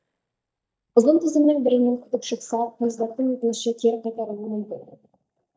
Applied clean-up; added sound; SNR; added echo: neural mask model DeepFilterNet 3.